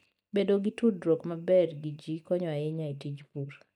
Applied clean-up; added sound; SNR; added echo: neural mask model DeepFilterNet 3.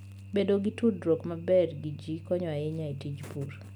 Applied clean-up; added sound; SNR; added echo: none; Organ; 15 dB; none.